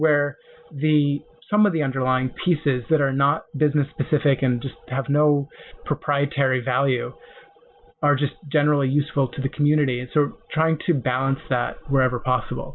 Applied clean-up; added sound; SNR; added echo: none; none; none; none.